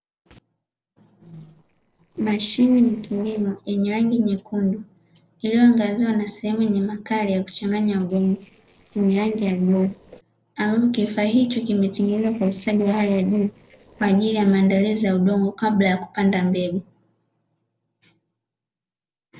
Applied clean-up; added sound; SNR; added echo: neural separator model SepFormer DNS4.